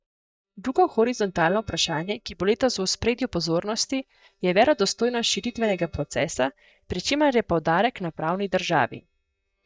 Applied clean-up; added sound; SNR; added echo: neural mask model DeepFilterNet 3.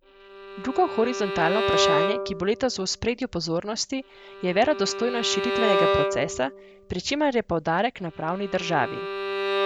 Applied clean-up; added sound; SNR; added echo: none; Bowed string instrument; 2 dB; none.